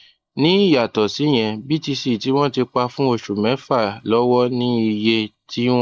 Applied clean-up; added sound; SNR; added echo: neural mask model Resemble Enhance denoiser.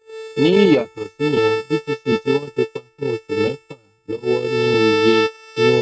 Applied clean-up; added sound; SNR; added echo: neural mask model RNNoise.